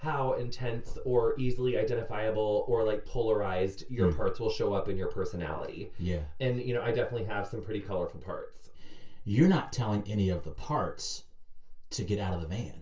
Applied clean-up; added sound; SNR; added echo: none; none; none; reverberation time 0.2 s.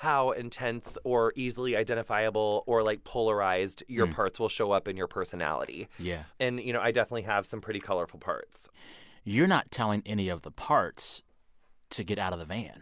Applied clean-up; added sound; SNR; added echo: none; none; none; none.